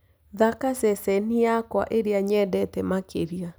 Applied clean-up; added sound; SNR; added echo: none; none; none; none.